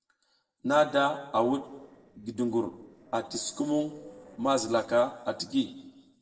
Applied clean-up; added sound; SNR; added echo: neural separator model SepFormer DNS4.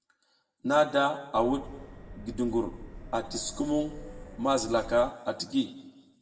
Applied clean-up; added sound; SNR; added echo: none; Subway, metro, underground; 14 dB; reverberation time 1.0 s.